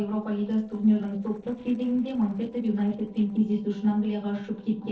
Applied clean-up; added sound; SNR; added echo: neural separator model SepFormer DNS4.